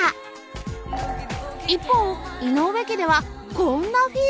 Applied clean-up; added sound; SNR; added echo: none; none; none; none.